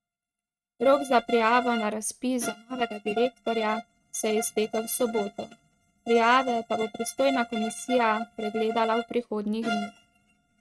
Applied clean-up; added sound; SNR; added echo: neural mask model RNNoise.